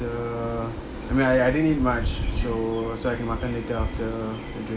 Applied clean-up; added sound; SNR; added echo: none; none; none; none.